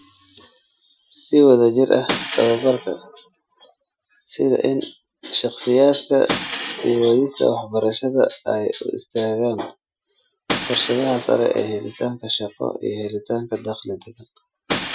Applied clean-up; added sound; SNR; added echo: classical method Wiener filter.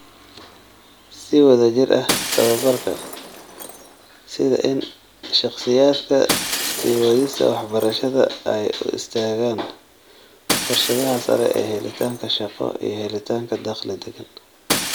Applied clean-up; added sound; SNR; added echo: none; Shatter; 9 dB; none.